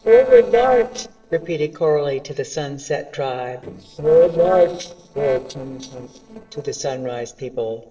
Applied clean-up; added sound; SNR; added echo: neural separator model SepFormer DNS4.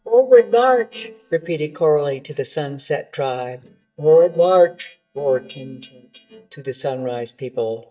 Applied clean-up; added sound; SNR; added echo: neural mask model DeepFilterNet 3.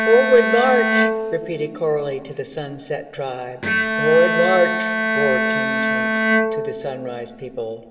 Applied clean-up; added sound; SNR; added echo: none; Bowed string instrument; 1 dB; reverberation time 2.6 s.